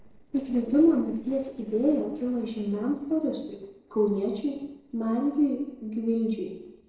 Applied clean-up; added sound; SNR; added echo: neural separator model SepFormer DNS4.